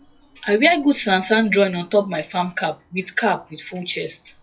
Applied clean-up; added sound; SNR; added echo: classical method WPE with log-MMSE.